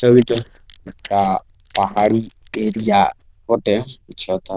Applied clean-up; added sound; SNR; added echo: neural diffusion model UNIVERSE++.